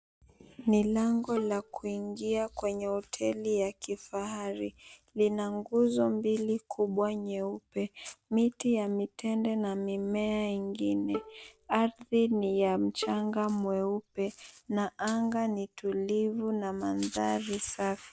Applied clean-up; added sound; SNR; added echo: none; Bowed string instrument; 15 dB; none.